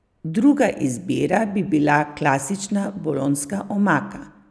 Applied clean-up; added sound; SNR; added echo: none; none; none; none.